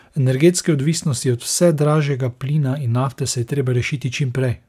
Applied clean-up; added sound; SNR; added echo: none; none; none; none.